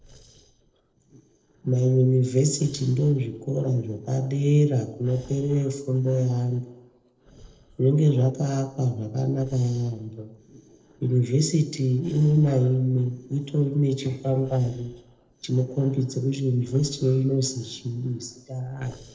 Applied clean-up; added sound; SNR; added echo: neural separator model SepFormer DNS4.